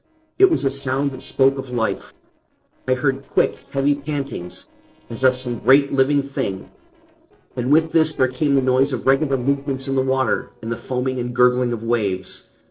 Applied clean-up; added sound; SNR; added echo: neural separator model SepFormer DNS4.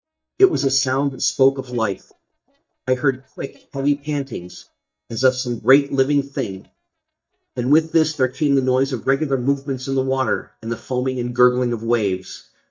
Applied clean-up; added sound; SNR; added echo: neural mask model DeepFilterNet 3.